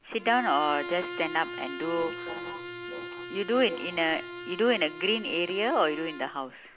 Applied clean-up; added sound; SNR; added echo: none; Bowed string instrument; 10 dB; none.